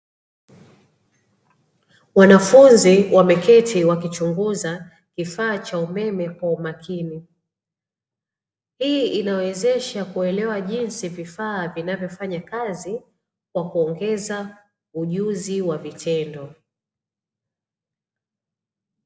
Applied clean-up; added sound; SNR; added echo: none; none; none; none.